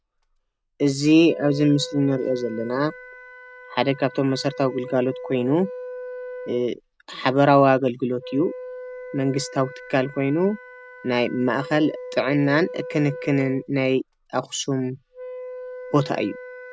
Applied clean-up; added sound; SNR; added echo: none; Wind instrument, woodwind instrument; 14 dB; none.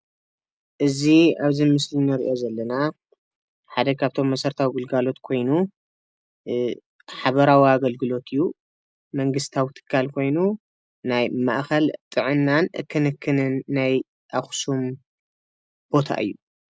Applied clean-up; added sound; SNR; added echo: none; none; none; none.